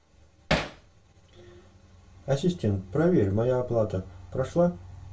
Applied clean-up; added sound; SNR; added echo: none; Hammer; 1 dB; reverberation time 0.2 s.